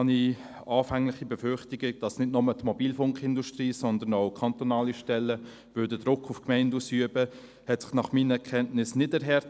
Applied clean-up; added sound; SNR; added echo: none; none; none; none.